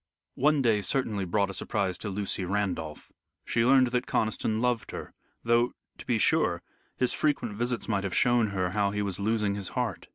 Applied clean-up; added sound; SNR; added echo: none; none; none; none.